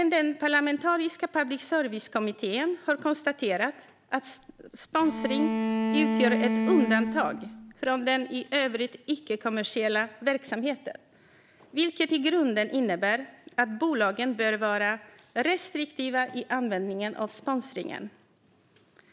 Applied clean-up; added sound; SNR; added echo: none; Bowed string instrument; 1 dB; none.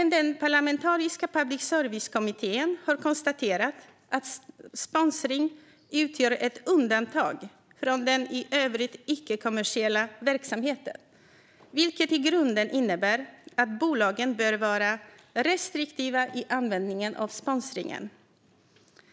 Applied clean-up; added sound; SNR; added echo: none; none; none; none.